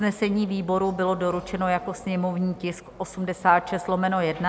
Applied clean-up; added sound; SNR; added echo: none; none; none; none.